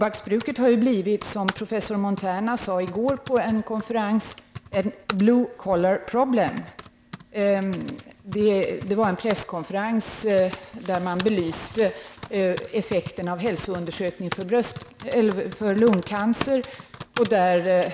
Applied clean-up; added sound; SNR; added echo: none; Typing; 14 dB; none.